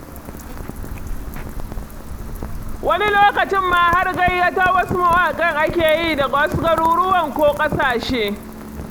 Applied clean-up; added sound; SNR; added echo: none; Rain; 11 dB; none.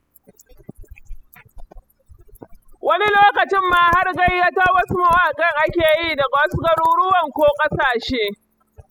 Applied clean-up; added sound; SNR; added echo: classical method spectral subtraction.